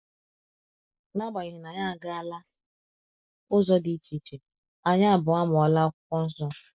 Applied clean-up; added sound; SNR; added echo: neural mask model Resemble Enhance denoiser.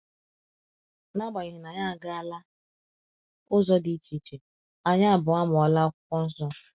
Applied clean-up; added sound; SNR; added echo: none; none; none; none.